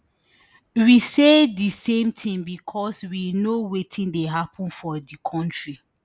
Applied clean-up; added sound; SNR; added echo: none; none; none; none.